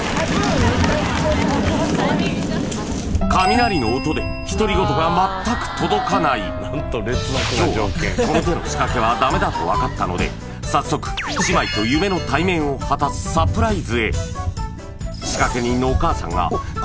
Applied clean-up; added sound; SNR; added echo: none; Thunder; 7 dB; none.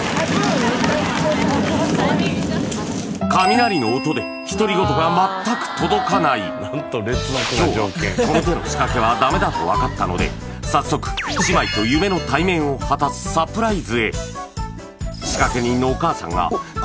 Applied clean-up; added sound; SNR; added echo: none; none; none; none.